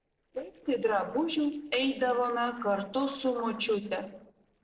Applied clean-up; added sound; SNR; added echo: neural separator model SepFormer DNS4.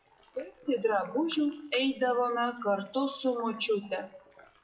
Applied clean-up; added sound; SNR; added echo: classical method WPE with log-MMSE.